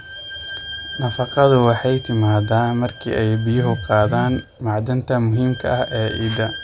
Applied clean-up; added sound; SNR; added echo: none; Bowed string instrument; 15 dB; none.